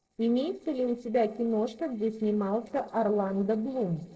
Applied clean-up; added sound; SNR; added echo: neural separator model SepFormer DNS4.